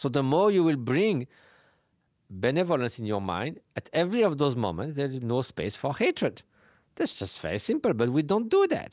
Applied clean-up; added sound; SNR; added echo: none; none; none; none.